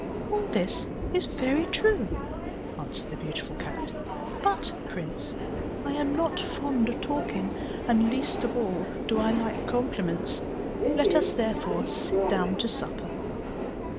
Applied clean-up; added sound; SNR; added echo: none; Subway, metro, underground; 1 dB; none.